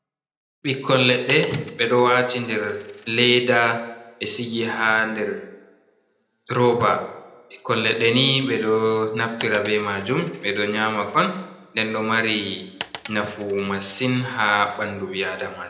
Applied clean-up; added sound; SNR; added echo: none; Coin (dropping); 15 dB; reverberation time 0.8 s.